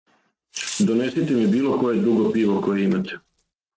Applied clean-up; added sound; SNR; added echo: neural mask model RNNoise.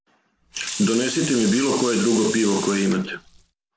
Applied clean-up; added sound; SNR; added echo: none; Sink (filling or washing) / Water tap, faucet; 9 dB; none.